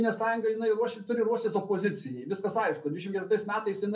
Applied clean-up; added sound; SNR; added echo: none; none; none; reverberation time 0.3 s.